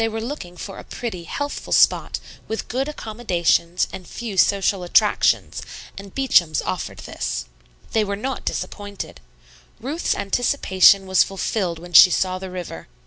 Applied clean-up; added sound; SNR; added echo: none; none; none; none.